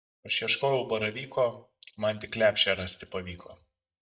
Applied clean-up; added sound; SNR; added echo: neural mask model DeepFilterNet 3.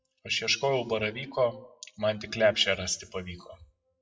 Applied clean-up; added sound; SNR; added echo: classical method WPE with log-MMSE.